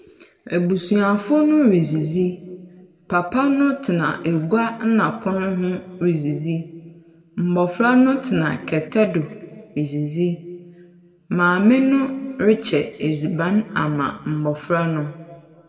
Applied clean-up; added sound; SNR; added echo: none; none; none; reverberation time 1.3 s.